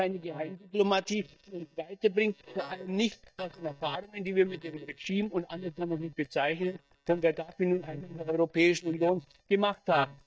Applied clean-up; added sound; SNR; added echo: neural mask model DeepFilterNet 3.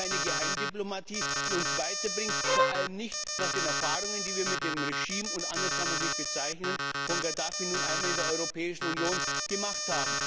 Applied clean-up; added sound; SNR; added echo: none; Bowed string instrument + Alarm; -5 dB; none.